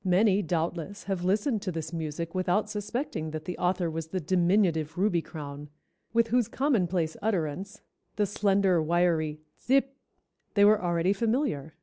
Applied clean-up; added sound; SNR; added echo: none; none; none; none.